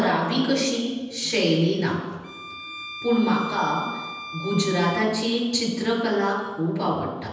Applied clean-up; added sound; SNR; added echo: none; Bowed string instrument; 13 dB; reverberation time 1.1 s.